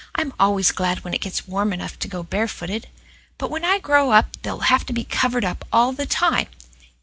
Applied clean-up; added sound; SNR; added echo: none; none; none; none.